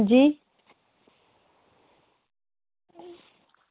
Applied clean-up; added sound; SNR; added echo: none; none; none; none.